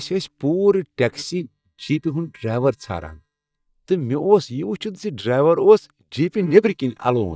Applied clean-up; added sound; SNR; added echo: neural mask model DeepFilterNet 3.